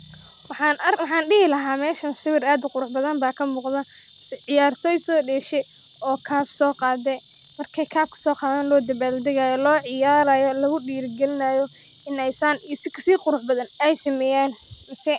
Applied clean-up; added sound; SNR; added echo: none; Insect; 12 dB; none.